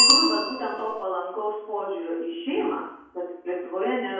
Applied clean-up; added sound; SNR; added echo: none; Bicycle bell; -1 dB; reverberation time 0.6 s.